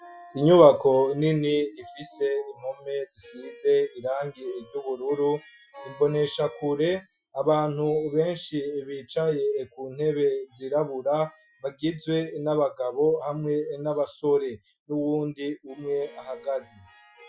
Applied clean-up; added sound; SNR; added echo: classical method Wiener filter.